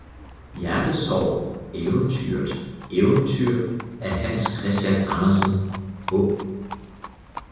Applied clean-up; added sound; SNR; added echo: none; Livestock, farm animals, working animals; 14 dB; reverberation time 1.3 s.